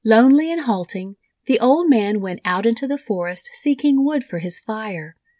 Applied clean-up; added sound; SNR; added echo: none; none; none; none.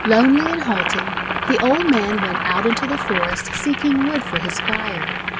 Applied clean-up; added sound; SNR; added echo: none; Boiling; 3 dB; none.